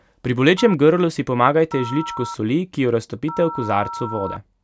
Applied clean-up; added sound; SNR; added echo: none; Telephone; 13 dB; none.